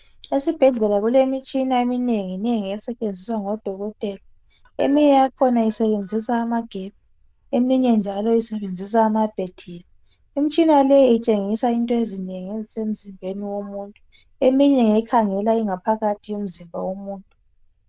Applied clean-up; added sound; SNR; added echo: neural diffusion model UNIVERSE++.